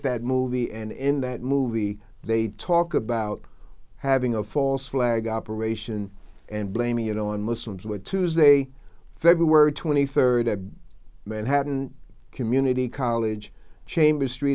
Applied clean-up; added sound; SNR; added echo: none; none; none; none.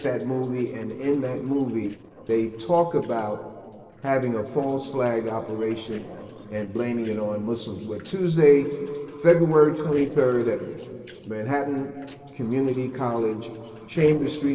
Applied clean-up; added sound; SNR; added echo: neural separator model SepFormer DNS4.